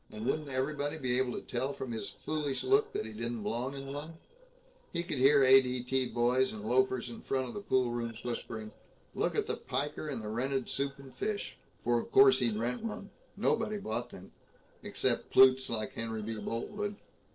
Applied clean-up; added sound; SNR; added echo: neural separator model SepFormer DNS4.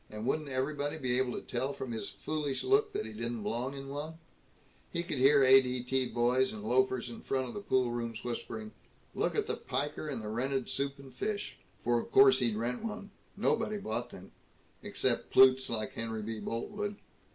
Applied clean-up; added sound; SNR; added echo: none; none; none; none.